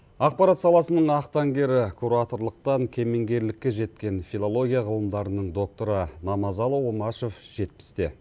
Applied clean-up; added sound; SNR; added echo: none; none; none; none.